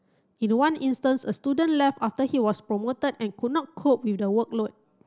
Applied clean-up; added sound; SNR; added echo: none; none; none; none.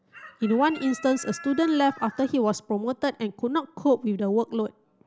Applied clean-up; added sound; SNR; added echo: none; Chicken, rooster; 18 dB; none.